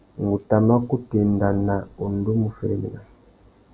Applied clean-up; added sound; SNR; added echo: none; none; none; none.